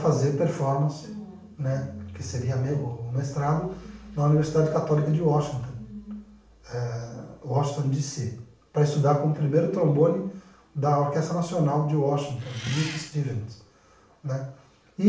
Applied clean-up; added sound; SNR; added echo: none; Engine; 13 dB; reverberation time 0.5 s.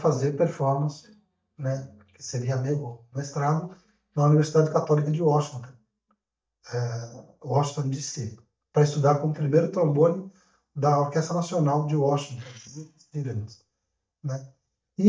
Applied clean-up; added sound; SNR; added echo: neural mask model DeepFilterNet 3.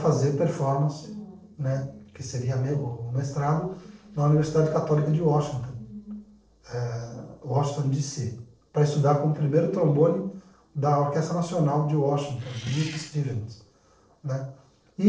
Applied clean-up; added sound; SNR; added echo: neural separator model SepFormer DNS4.